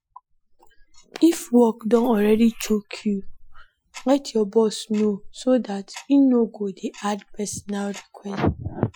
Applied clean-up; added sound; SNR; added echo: classical method Wiener filter.